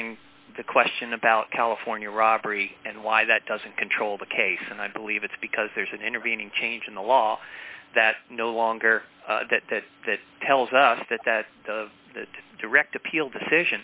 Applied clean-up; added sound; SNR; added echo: none; none; none; none.